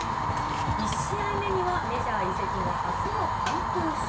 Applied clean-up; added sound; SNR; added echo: none; Fire; -5 dB; reverberation time 0.3 s.